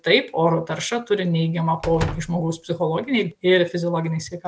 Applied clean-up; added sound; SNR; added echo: none; Slam; 12 dB; none.